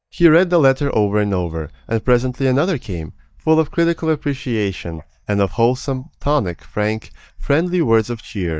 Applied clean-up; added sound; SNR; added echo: neural mask model DeepFilterNet 3.